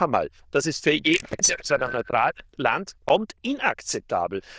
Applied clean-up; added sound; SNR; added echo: neural diffusion model UNIVERSE++.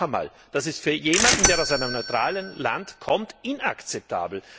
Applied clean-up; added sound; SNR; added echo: none; Bell / Mechanisms; 0 dB; none.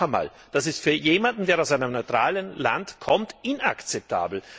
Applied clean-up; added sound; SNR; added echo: none; none; none; none.